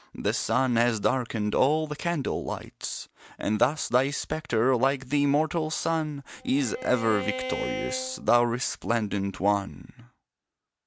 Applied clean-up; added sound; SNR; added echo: none; Bowed string instrument; 8 dB; none.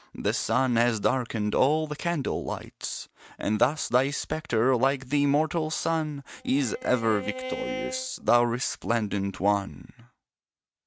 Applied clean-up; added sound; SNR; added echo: neural mask model RNNoise.